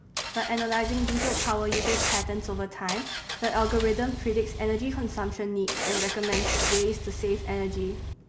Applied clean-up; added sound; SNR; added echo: none; Engine + Writing; 2 dB; none.